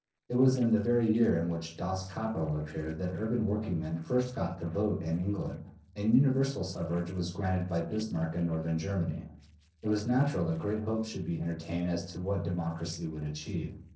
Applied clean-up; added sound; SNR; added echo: neural separator model SepFormer DNS4.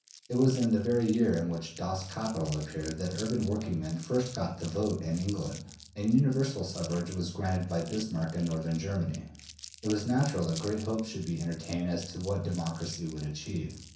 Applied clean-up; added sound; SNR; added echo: none; Crumpling, crinkling; 18 dB; reverberation time 0.6 s.